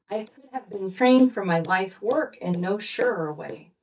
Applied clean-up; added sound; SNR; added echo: neural mask model DeepFilterNet 3.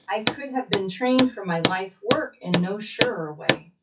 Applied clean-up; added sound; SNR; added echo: classical method WPE with log-MMSE.